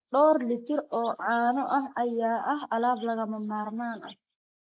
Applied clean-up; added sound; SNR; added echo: neural mask model Resemble Enhance denoiser.